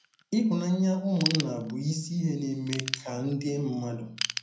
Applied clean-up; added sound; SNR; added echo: none; Ratchet, pawl / Tools; 9 dB; reverberation time 0.5 s.